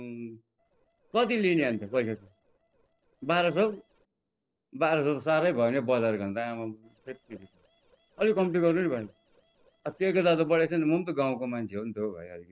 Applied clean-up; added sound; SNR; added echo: neural separator model SepFormer DNS4.